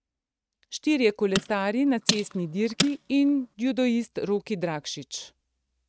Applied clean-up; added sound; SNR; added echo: neural mask model RNNoise.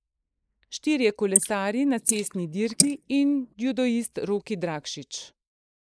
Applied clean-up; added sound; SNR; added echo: neural mask model Resemble Enhance denoiser.